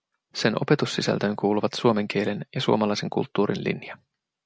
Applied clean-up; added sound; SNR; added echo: none; none; none; none.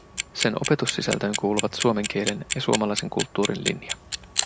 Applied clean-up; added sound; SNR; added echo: none; Clock; 5 dB; none.